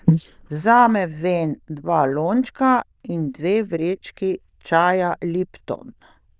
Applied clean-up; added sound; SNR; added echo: neural diffusion model UNIVERSE++.